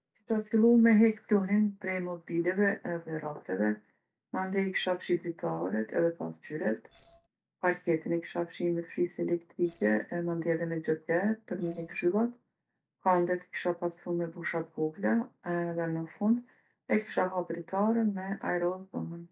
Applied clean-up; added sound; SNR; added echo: neural separator model SepFormer DNS4.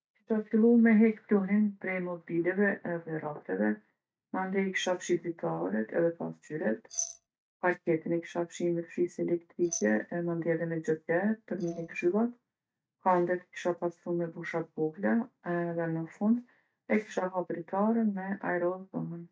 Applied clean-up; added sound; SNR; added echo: neural mask model RNNoise.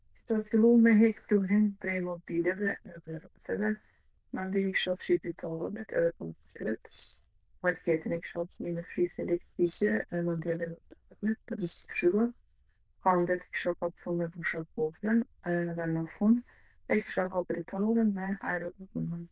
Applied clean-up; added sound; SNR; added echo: neural diffusion model UNIVERSE++.